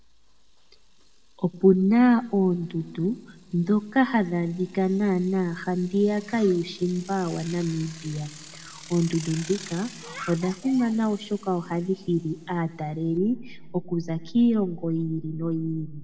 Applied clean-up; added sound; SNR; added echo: none; Bicycle; 18 dB; reverberation time 1.4 s.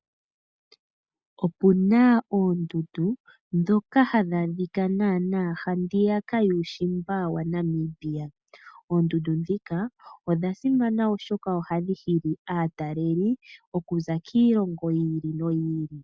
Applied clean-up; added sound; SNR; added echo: none; none; none; none.